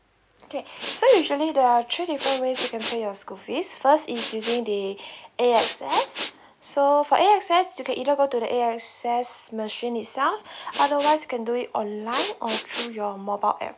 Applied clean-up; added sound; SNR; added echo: none; Respiratory sounds; 8 dB; none.